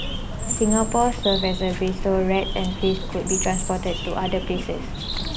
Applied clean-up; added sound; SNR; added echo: none; Bird; 3 dB; none.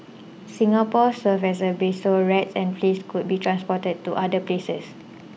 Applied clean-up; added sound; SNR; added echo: none; none; none; none.